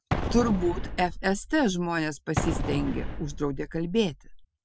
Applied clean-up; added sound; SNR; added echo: none; Explosion; 4 dB; none.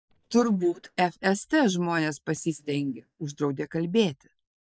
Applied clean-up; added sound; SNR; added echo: neural mask model DeepFilterNet 3.